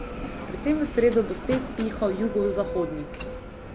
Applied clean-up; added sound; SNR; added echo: none; Bell; 7 dB; none.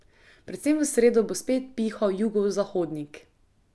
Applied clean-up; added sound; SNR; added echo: none; none; none; none.